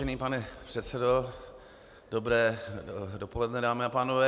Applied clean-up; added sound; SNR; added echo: none; none; none; none.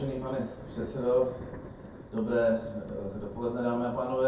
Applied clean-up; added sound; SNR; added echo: none; Thunder; 14 dB; reverberation time 0.6 s.